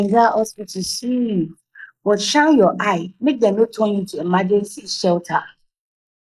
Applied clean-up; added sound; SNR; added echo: neural mask model Resemble Enhance denoiser.